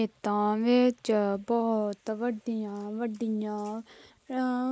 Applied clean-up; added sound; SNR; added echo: neural mask model Resemble Enhance denoiser.